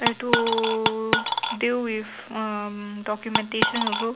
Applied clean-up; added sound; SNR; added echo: none; Coin (dropping); -3 dB; none.